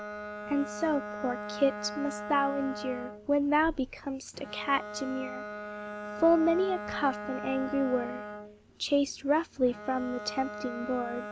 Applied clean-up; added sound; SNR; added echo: none; Bowed string instrument; 9 dB; none.